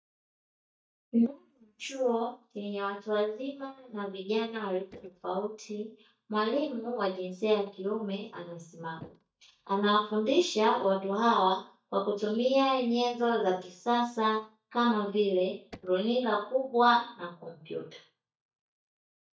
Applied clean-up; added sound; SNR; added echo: neural mask model DeepFilterNet 3.